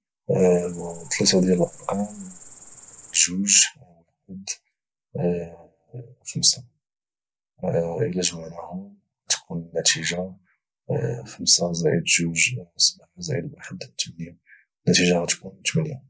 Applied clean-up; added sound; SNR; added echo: none; Cricket; 18 dB; none.